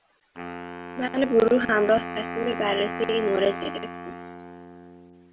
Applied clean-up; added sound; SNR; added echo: none; Wind instrument, woodwind instrument; 9 dB; none.